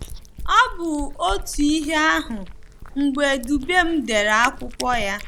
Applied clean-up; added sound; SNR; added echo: none; Cat; 10 dB; none.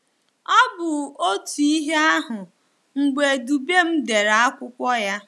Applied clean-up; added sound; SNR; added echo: none; none; none; none.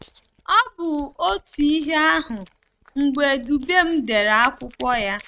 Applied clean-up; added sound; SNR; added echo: neural mask model RNNoise.